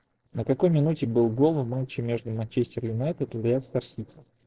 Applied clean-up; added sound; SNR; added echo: neural separator model SepFormer DNS4.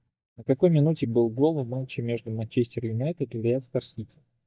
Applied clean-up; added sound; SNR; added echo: neural mask model DeepFilterNet 3.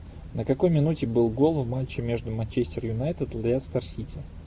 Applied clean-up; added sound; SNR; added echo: none; none; none; none.